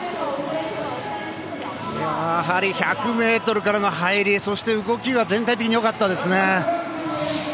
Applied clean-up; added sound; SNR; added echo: none; none; none; none.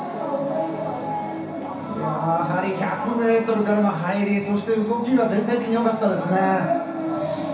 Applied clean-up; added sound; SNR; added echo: none; none; none; reverberation time 0.7 s.